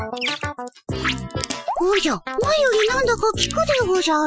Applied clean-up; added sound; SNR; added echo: classical method Wiener filter.